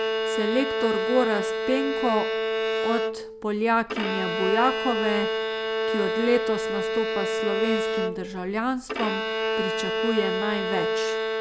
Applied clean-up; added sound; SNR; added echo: none; Bowed string instrument; -1 dB; none.